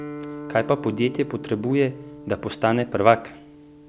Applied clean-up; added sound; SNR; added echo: none; Guitar; 14 dB; none.